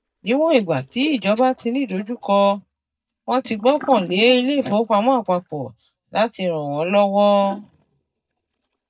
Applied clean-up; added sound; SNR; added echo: neural mask model DeepFilterNet 3.